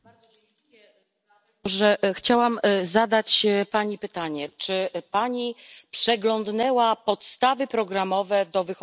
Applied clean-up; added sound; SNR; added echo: none; none; none; none.